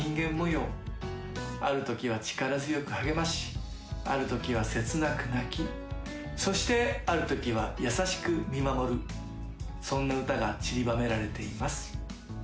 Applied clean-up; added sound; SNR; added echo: none; none; none; none.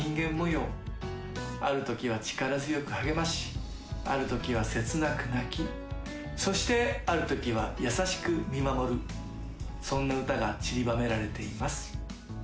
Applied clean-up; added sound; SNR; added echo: none; Boiling; 18 dB; none.